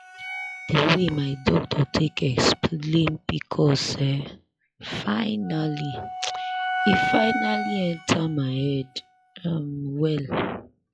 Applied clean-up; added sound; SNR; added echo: classical method log-MMSE.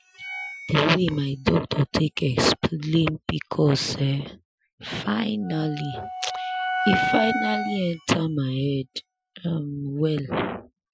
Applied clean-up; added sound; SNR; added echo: classical method Wiener filter.